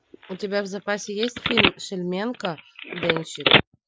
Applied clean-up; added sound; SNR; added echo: classical method Wiener filter.